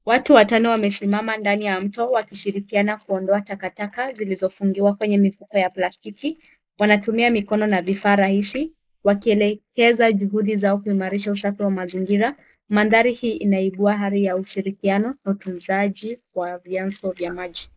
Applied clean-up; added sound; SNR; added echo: neural mask model Resemble Enhance denoiser.